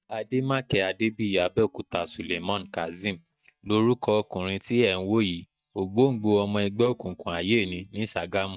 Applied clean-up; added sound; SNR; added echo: neural mask model DeepFilterNet 3.